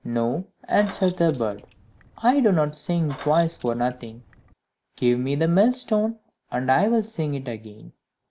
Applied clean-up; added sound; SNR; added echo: none; Keys jangling; 17 dB; none.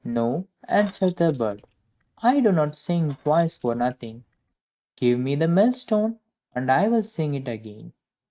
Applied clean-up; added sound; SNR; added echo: neural mask model RNNoise.